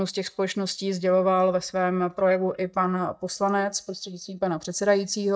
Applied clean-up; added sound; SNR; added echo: neural mask model DeepFilterNet 3.